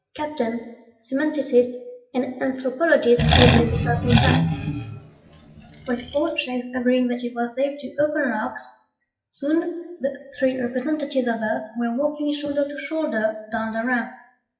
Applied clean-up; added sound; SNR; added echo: classical method WPE with log-MMSE.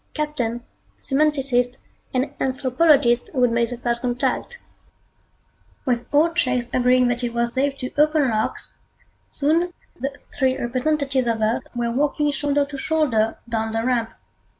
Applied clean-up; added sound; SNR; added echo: none; none; none; none.